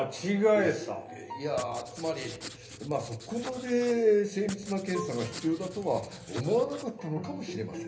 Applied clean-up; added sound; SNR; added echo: none; Writing; 16 dB; reverberation time 0.3 s.